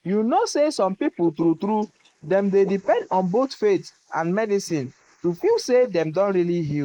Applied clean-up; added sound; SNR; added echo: neural mask model Resemble Enhance denoiser.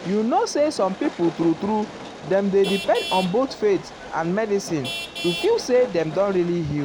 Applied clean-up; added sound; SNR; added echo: none; Train + Traffic noise, roadway noise / Vehicle horn, car horn, honking; 12 dB; none.